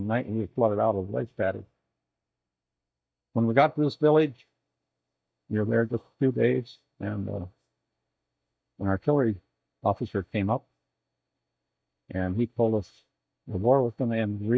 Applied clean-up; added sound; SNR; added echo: neural mask model DeepFilterNet 3.